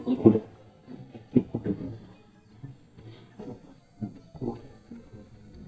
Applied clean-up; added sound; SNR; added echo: neural mask model DeepFilterNet 3.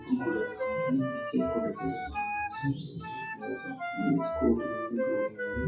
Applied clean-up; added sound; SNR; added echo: classical method WPE with log-MMSE.